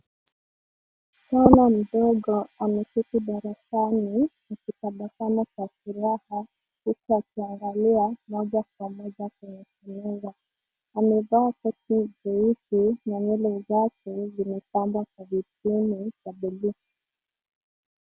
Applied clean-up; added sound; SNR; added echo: none; none; none; none.